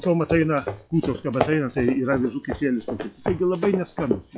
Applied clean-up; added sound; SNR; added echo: classical method log-MMSE.